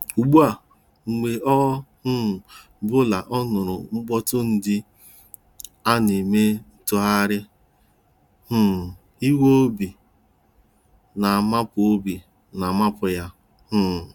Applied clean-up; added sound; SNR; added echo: none; none; none; none.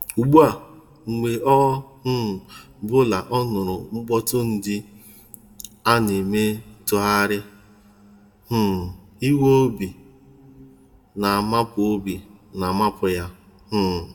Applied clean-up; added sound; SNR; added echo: none; none; none; reverberation time 1.0 s.